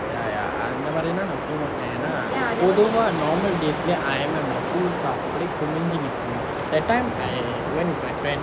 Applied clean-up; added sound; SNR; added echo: none; Wind; 2 dB; none.